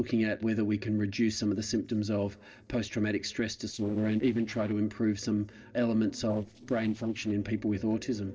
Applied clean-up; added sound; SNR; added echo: neural separator model SepFormer DNS4.